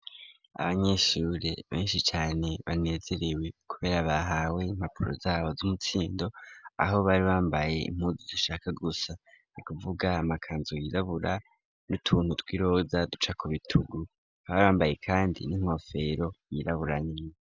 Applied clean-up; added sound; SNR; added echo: none; none; none; none.